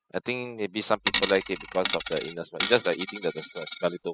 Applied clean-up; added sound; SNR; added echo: classical method spectral subtraction.